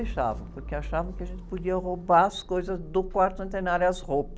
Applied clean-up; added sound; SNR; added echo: none; Idling / Engine starting / Motor vehicle (road); 10 dB; none.